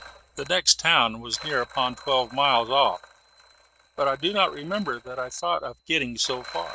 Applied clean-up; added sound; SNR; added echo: neural mask model RNNoise.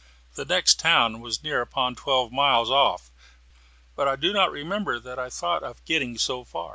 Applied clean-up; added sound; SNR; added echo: none; none; none; none.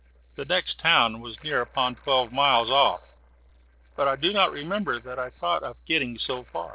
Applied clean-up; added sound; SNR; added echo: neural separator model SepFormer DNS4.